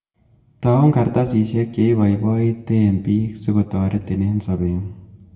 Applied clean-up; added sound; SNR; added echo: none; none; none; reverberation time 0.6 s.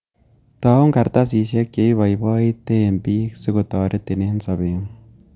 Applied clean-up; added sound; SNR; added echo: none; none; none; none.